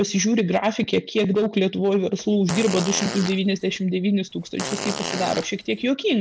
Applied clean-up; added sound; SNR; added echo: none; Fart; 9 dB; none.